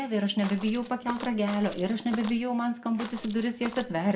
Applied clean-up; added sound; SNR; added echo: none; Walk, footsteps; 13 dB; reverberation time 0.5 s.